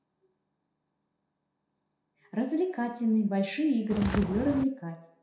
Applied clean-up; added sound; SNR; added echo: none; Walk, footsteps; 2 dB; reverberation time 0.7 s.